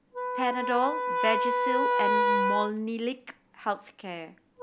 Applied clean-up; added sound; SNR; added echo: none; Wind instrument, woodwind instrument; -3 dB; none.